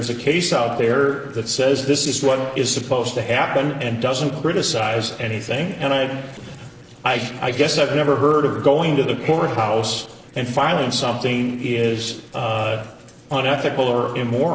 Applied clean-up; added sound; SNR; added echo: neural separator model SepFormer DNS4.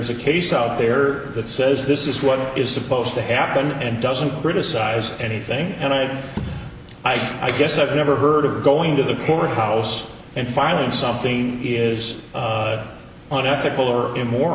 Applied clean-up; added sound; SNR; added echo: none; none; none; none.